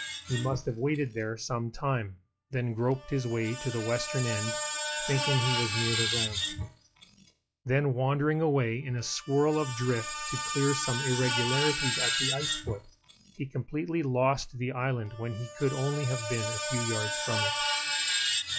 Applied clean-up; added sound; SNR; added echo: classical method log-MMSE.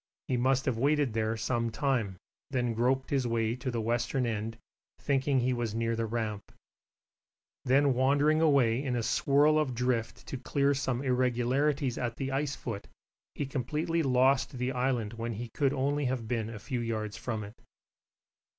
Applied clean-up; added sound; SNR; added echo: none; none; none; none.